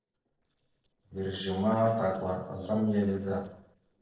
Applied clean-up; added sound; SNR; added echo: neural separator model SepFormer DNS4.